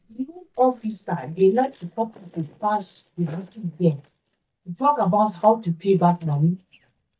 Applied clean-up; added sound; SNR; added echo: neural mask model DeepFilterNet 3.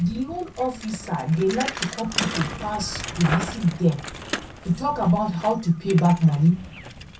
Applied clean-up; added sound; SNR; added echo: none; Bicycle; 10 dB; reverberation time 0.3 s.